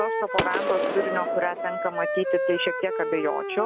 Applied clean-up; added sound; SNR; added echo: none; Gunshot, gunfire + Wind instrument, woodwind instrument; 0 dB; none.